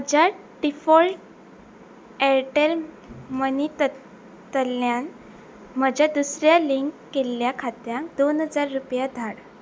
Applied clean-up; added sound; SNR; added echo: none; none; none; none.